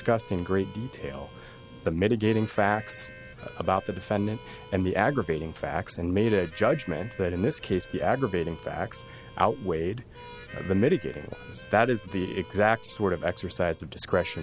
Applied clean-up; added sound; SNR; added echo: none; Harmonica; 20 dB; none.